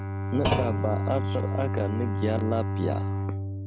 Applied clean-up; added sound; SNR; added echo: none; Bowed string instrument + Thump, thud; -3 dB; none.